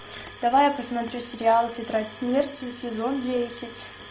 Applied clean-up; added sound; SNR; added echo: none; none; none; none.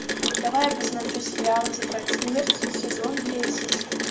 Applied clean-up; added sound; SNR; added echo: none; Rain; -1 dB; reverberation time 0.6 s.